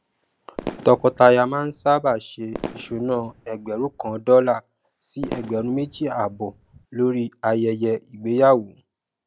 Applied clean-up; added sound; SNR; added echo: none; Fireworks; 15 dB; none.